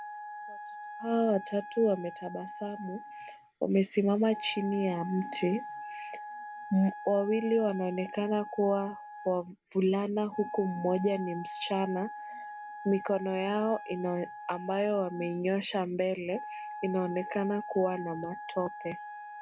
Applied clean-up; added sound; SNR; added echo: none; Wind instrument, woodwind instrument; 12 dB; none.